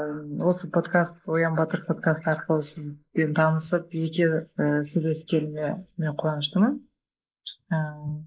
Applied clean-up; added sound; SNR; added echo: neural mask model Resemble Enhance denoiser.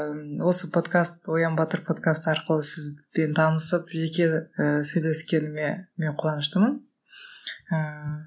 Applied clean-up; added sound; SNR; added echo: none; none; none; none.